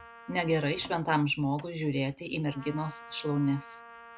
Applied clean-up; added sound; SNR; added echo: none; Door + Trumpet; 19 dB; none.